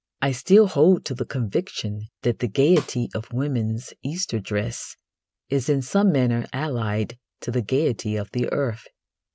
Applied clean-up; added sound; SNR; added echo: none; Snare drum; 16 dB; none.